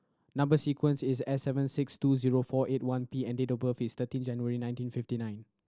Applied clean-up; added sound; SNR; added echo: none; none; none; none.